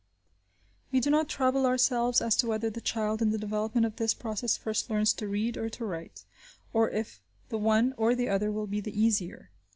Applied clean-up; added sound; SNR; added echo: none; none; none; none.